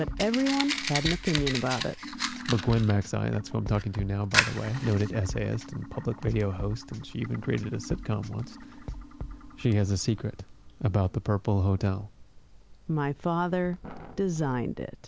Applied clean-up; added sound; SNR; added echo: none; Fire; 9 dB; none.